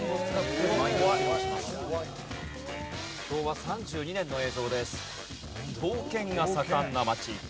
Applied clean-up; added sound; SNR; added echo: none; none; none; none.